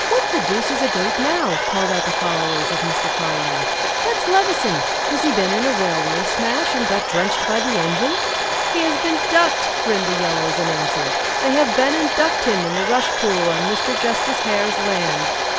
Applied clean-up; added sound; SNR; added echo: none; Domestic sounds, home sounds; -2 dB; none.